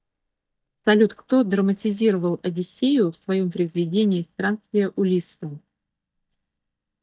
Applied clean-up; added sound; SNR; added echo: neural mask model DeepFilterNet 3.